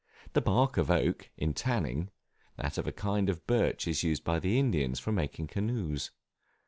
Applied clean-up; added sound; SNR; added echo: none; none; none; none.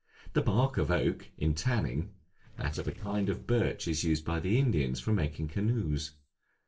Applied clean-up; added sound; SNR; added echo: neural separator model SepFormer DNS4.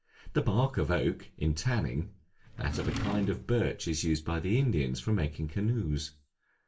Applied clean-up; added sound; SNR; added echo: none; Drawer open or close; 7 dB; reverberation time 0.2 s.